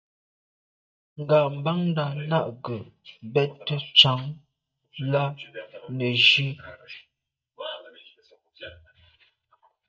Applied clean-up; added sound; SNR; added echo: neural mask model DeepFilterNet 3.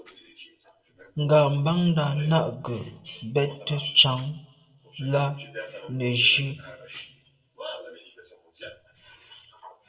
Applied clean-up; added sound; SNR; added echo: neural separator model SepFormer DNS4.